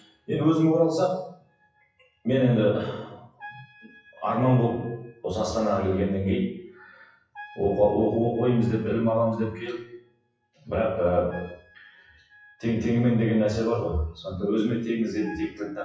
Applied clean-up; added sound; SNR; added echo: classical method WPE with log-MMSE.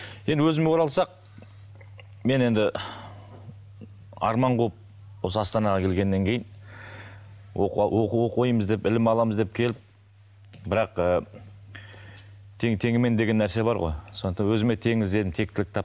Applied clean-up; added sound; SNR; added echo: none; none; none; none.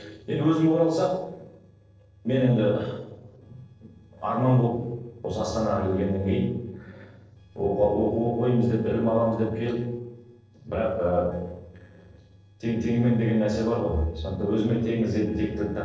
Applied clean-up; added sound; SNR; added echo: neural separator model SepFormer DNS4.